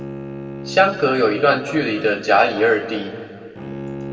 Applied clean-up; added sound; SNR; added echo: none; Bowed string instrument; 14 dB; reverberation time 1.9 s.